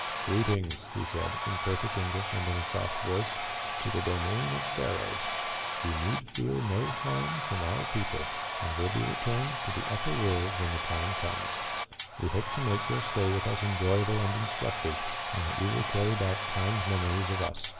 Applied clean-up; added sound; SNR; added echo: none; Domestic sounds, home sounds; 3 dB; reverberation time 1.5 s.